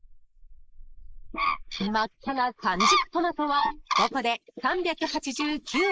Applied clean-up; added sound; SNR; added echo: neural mask model Resemble Enhance denoiser.